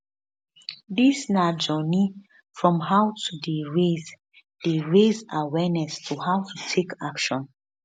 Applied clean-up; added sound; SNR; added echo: none; none; none; none.